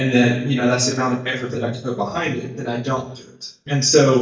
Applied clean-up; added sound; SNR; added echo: neural mask model DeepFilterNet 3.